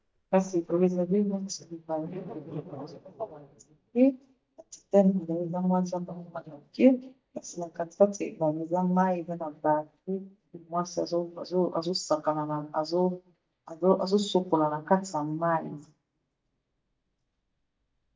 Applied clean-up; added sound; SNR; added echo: neural mask model DeepFilterNet 3.